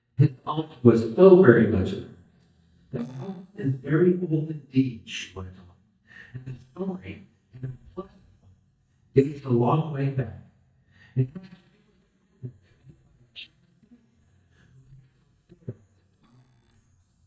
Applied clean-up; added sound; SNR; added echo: neural mask model DeepFilterNet 3.